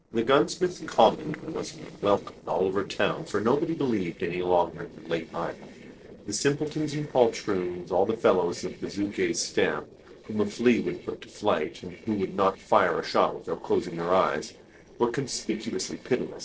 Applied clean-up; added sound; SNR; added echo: neural separator model SepFormer DNS4.